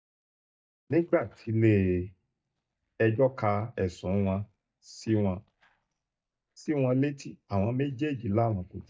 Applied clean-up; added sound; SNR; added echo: neural mask model DeepFilterNet 3.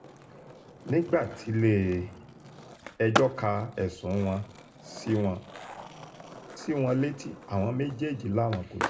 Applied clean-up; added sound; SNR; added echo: none; Skateboard; 10 dB; reverberation time 0.2 s.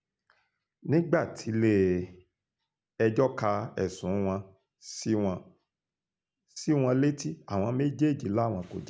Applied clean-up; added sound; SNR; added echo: none; none; none; none.